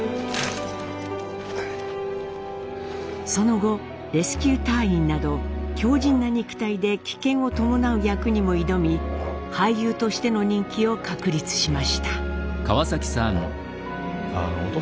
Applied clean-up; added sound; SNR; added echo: none; Musical instrument; 5 dB; none.